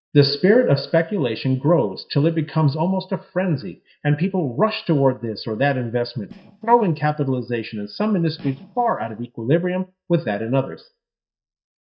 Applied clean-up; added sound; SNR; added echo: neural mask model DeepFilterNet 3.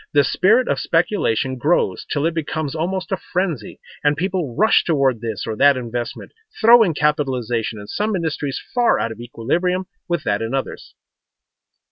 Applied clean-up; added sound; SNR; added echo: none; none; none; none.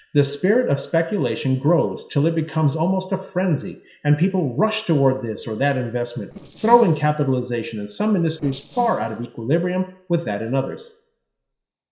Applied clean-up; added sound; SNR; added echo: neural separator model SepFormer DNS4.